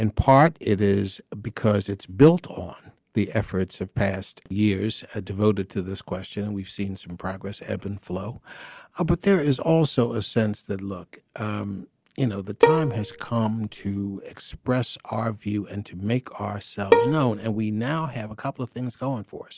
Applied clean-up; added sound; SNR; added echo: none; Bowed string instrument; 0 dB; none.